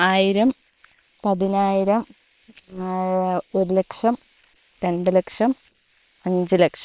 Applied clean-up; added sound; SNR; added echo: neural separator model SepFormer WHAM!.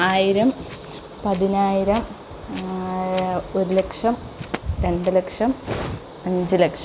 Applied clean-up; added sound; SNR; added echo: none; Wind; 20 dB; none.